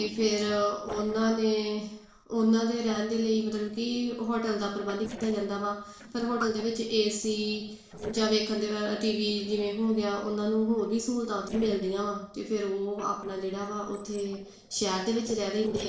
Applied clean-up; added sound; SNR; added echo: neural separator model SepFormer DNS4.